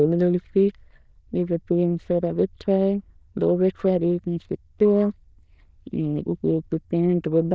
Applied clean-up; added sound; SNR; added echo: neural diffusion model UNIVERSE++.